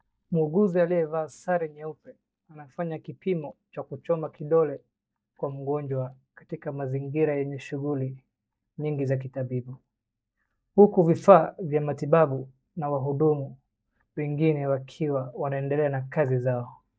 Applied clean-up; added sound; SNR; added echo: neural mask model DeepFilterNet 3.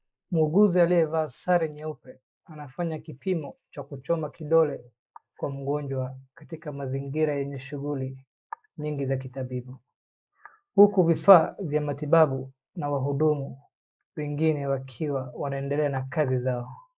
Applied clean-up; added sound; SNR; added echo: neural mask model Resemble Enhance denoiser.